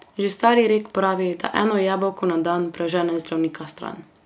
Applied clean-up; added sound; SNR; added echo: none; none; none; none.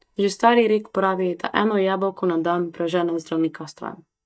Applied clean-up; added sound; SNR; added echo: neural mask model DeepFilterNet 3.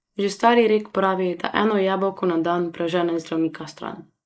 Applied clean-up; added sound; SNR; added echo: neural mask model Resemble Enhance denoiser.